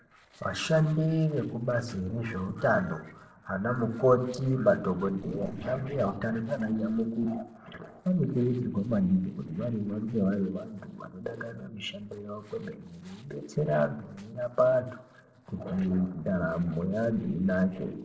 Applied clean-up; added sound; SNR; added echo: neural separator model SepFormer DNS4.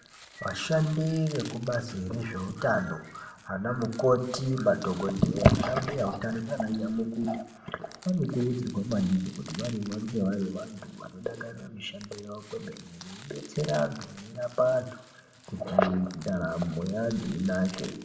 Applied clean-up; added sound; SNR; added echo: none; Crushing; 20 dB; reverberation time 0.6 s.